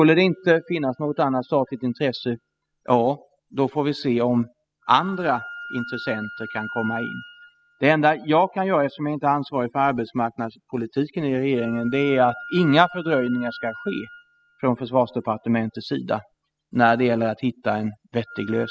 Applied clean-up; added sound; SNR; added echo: classical method spectral subtraction.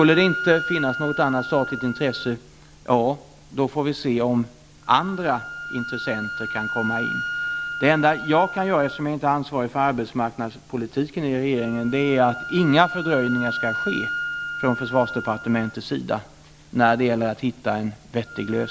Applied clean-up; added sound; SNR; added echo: none; Wind instrument, woodwind instrument; 9 dB; none.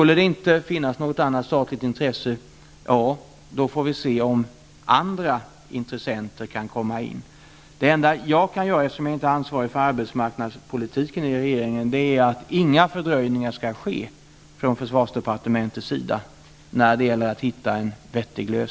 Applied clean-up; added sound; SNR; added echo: none; none; none; none.